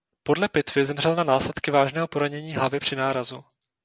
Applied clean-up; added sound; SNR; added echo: none; none; none; none.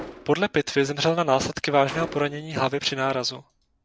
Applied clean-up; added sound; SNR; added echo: none; Gunshot, gunfire; 18 dB; none.